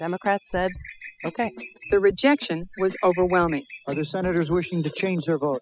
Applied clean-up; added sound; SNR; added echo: classical method spectral subtraction.